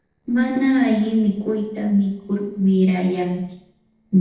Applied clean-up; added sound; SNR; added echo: neural separator model SepFormer DNS4.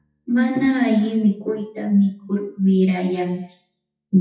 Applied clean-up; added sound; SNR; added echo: classical method WPE with log-MMSE.